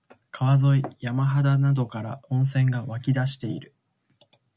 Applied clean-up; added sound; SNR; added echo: none; none; none; none.